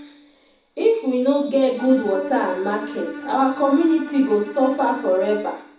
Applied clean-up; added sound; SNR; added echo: none; Bowed string instrument; 14 dB; reverberation time 0.7 s.